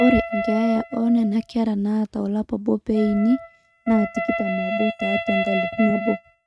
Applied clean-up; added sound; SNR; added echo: neural mask model RNNoise.